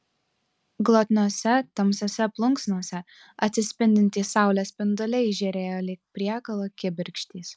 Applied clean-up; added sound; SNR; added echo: none; none; none; none.